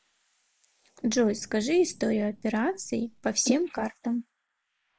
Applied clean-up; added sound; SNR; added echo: neural mask model Resemble Enhance denoiser.